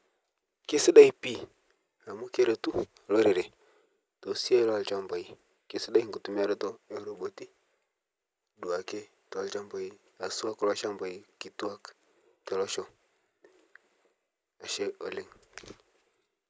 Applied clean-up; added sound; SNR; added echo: none; none; none; none.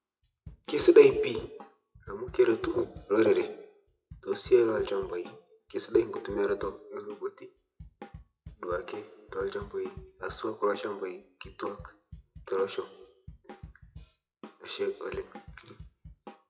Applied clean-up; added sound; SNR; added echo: classical method WPE with log-MMSE.